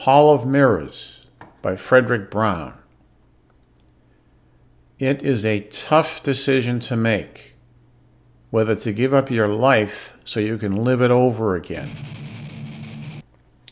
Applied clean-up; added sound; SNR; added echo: none; Strum; 13 dB; none.